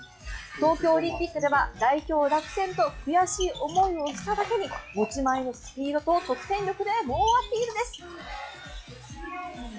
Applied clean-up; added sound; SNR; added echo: classical method log-MMSE.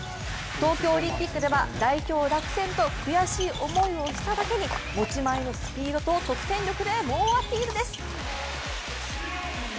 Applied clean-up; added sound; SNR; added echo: none; Livestock, farm animals, working animals; 20 dB; none.